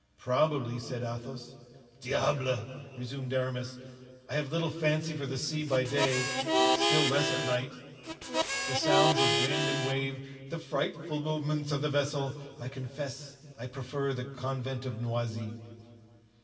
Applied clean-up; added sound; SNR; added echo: none; Harmonica; -3 dB; reverberation time 2.5 s.